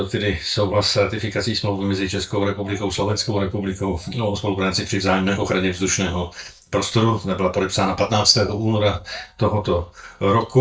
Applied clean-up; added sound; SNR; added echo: neural mask model DeepFilterNet 3.